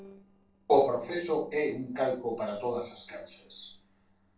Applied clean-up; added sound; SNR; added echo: neural separator model SepFormer DNS4.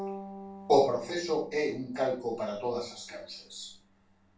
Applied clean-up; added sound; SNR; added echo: none; Bowed string instrument; 15 dB; reverberation time 0.3 s.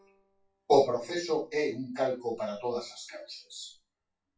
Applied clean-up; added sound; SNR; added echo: classical method WPE with log-MMSE.